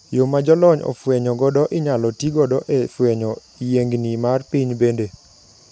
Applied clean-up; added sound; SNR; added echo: none; none; none; none.